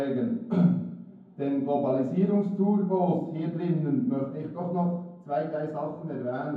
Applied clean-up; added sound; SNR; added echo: none; none; none; reverberation time 0.9 s.